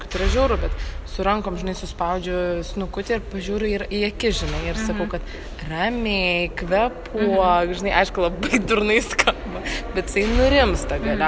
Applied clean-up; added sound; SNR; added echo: none; none; none; none.